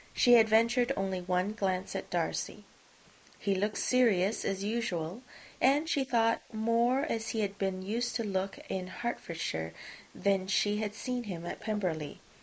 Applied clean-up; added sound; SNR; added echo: neural mask model Resemble Enhance denoiser.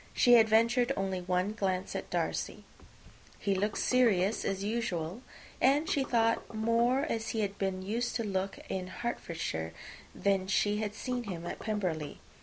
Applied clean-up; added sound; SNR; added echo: none; Knock; 16 dB; none.